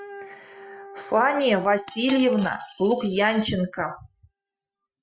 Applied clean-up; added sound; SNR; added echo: classical method Wiener filter.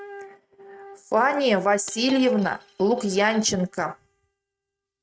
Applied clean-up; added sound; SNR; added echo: neural mask model RNNoise.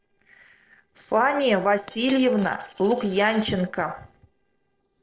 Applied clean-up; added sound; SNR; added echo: neural separator model SepFormer DNS4.